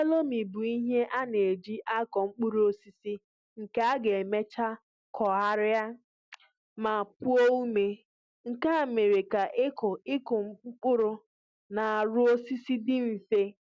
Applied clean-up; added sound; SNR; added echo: none; none; none; none.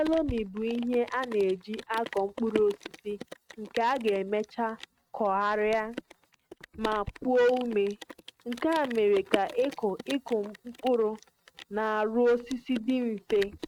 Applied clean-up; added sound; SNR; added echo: neural mask model RNNoise.